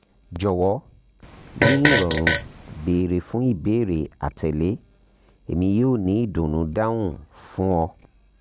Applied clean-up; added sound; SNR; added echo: none; Fart; 0 dB; none.